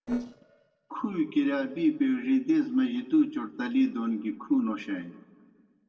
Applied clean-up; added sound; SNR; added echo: neural separator model SepFormer DNS4.